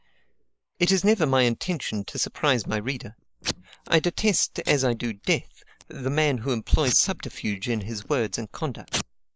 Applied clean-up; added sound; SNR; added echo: neural mask model Resemble Enhance denoiser.